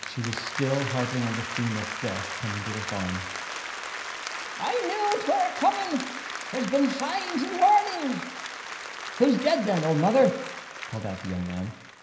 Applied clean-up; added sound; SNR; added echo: none; Applause; 8 dB; reverberation time 0.9 s.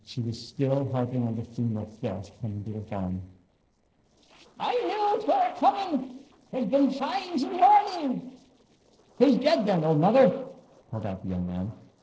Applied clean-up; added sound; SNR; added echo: neural separator model SepFormer DNS4.